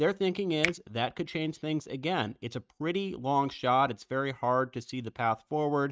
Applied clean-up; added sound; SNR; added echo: neural mask model RNNoise.